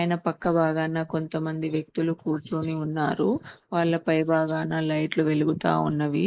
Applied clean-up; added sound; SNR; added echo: neural mask model Resemble Enhance denoiser.